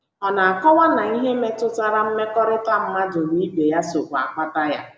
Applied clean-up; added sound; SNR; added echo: none; none; none; none.